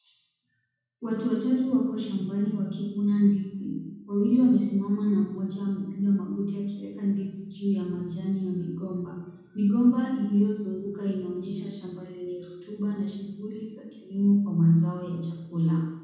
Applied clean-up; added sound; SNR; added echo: none; none; none; reverberation time 1.1 s.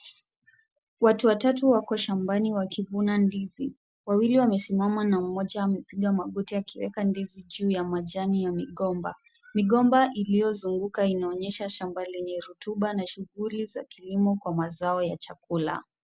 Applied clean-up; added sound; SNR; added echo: none; none; none; none.